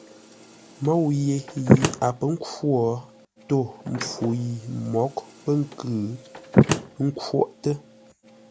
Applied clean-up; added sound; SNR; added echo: none; Slam; 2 dB; none.